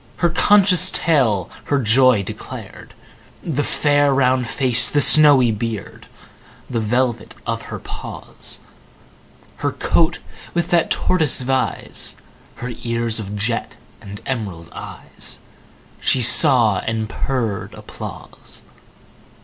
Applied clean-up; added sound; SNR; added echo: none; none; none; none.